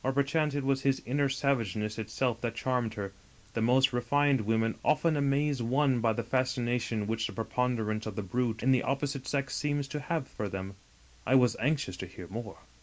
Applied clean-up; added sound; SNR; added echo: none; none; none; none.